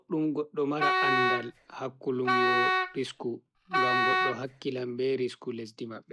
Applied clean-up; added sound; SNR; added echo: none; Wind instrument, woodwind instrument; -4 dB; none.